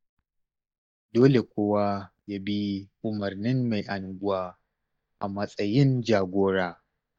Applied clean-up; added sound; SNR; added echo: neural mask model DeepFilterNet 3.